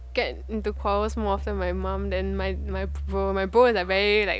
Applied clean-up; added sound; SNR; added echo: none; Engine; 7 dB; none.